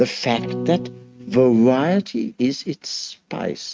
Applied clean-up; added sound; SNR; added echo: neural mask model RNNoise.